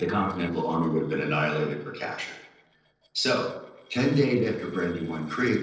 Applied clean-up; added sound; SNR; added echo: neural separator model SepFormer DNS4.